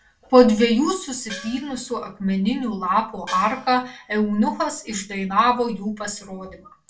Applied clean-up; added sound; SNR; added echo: none; Gong; 17 dB; reverberation time 0.2 s.